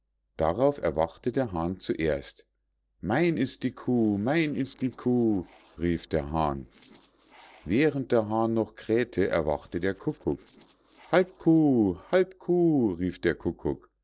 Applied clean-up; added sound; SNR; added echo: neural separator model SepFormer DNS4.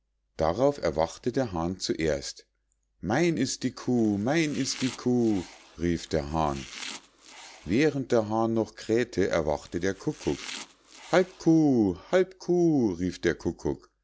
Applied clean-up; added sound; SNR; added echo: none; Domestic sounds, home sounds; 18 dB; none.